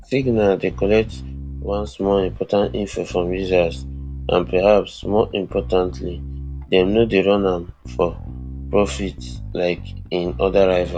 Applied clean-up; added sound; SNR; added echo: none; Bass guitar; 11 dB; none.